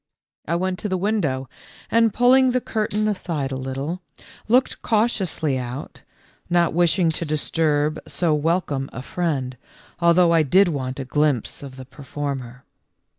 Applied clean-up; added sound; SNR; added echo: neural mask model DeepFilterNet 3.